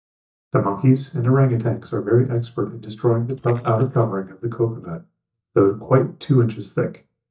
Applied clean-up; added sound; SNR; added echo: neural mask model DeepFilterNet 3.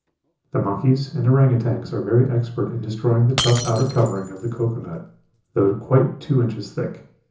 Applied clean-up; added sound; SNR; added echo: none; Shatter; 16 dB; reverberation time 0.6 s.